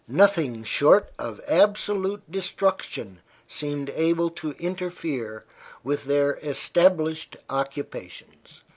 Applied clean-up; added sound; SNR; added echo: none; none; none; none.